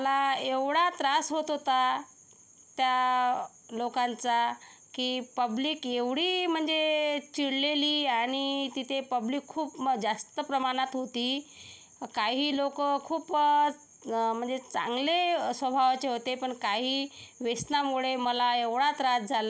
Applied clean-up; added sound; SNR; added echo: none; none; none; none.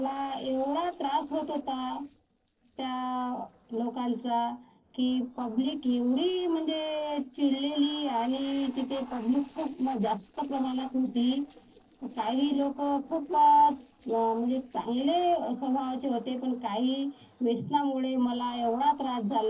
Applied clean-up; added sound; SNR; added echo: neural separator model SepFormer DNS4.